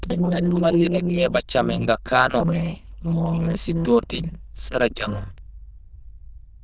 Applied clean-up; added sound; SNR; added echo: neural diffusion model UNIVERSE++.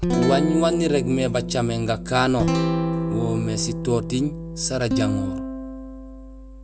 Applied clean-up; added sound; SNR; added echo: none; Guitar; 1 dB; none.